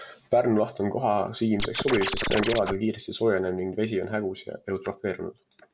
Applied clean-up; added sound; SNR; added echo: none; Scratching (performance technique); 2 dB; none.